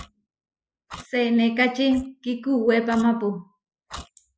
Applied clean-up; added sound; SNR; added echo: neural mask model Resemble Enhance denoiser.